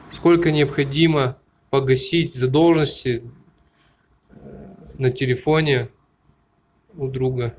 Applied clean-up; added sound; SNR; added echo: none; none; none; none.